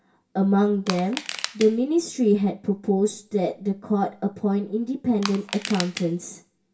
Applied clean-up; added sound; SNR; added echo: none; Crushing; 11 dB; reverberation time 0.2 s.